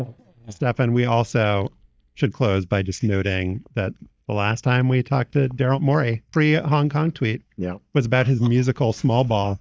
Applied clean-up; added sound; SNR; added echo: neural mask model DeepFilterNet 3.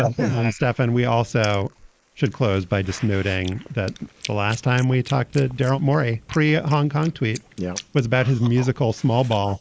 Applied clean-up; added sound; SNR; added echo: neural mask model Resemble Enhance denoiser.